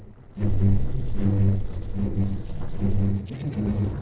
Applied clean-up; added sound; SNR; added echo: neural separator model SepFormer DNS4.